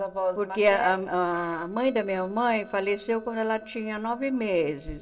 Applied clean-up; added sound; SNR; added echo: neural separator model SepFormer DNS4.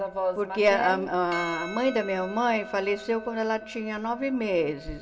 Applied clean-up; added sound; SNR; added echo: none; Percussion; 15 dB; reverberation time 1.8 s.